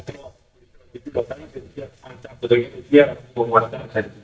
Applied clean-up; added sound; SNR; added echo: neural mask model DeepFilterNet 3.